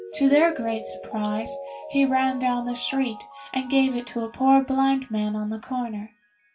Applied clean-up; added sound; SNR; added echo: none; Mallet percussion; 15 dB; reverberation time 0.2 s.